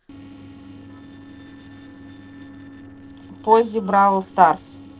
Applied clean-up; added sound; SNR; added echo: neural separator model SepFormer DNS4.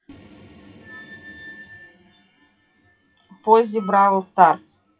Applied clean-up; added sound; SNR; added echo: classical method WPE with log-MMSE.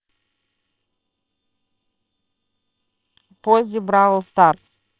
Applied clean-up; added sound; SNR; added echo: neural separator model SepFormer WHAMR!.